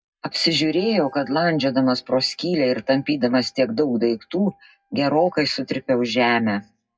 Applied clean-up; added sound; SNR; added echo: classical method WPE with log-MMSE.